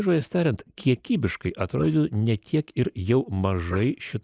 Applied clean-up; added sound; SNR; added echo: neural mask model Resemble Enhance denoiser.